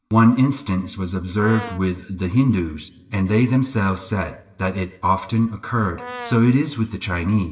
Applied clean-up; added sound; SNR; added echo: none; Brass instrument; 15 dB; reverberation time 1.4 s.